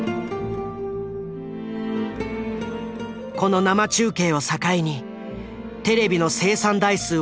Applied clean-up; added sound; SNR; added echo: none; none; none; none.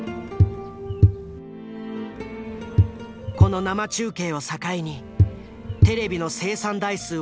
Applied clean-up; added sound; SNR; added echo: none; Walk, footsteps / Bird vocalization, bird call, bird song; -5 dB; none.